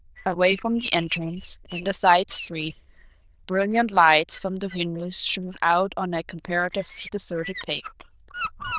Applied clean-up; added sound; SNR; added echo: neural diffusion model UNIVERSE++.